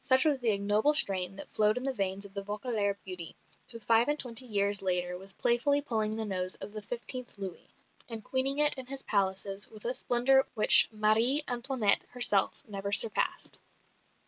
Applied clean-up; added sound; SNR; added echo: none; none; none; none.